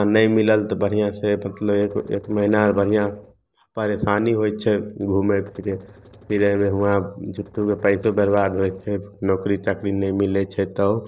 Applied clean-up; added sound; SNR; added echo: neural separator model SepFormer DNS4.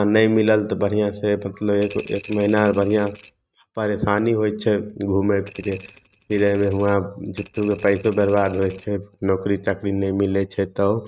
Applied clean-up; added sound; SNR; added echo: neural mask model RNNoise.